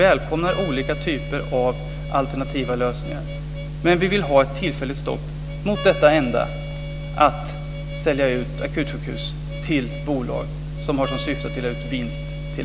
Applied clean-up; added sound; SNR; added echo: none; Harmonica; 16 dB; none.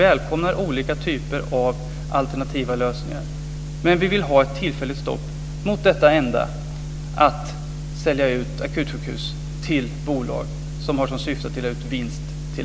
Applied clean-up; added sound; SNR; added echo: none; none; none; none.